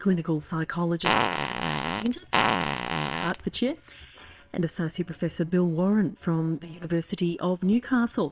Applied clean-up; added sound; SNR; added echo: neural separator model SepFormer WHAMR!.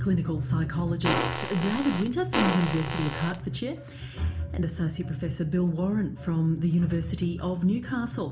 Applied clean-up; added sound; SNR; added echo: none; Fart; 4 dB; reverberation time 0.4 s.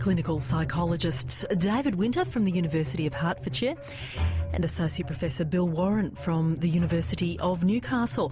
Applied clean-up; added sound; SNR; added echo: none; none; none; none.